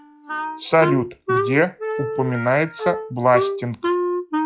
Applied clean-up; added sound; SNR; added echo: classical method log-MMSE.